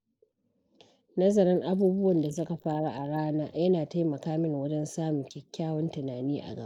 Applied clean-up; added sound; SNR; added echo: neural mask model Resemble Enhance denoiser.